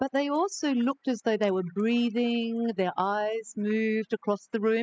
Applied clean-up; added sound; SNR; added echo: classical method spectral subtraction.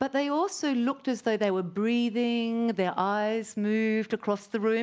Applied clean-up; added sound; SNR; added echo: none; none; none; none.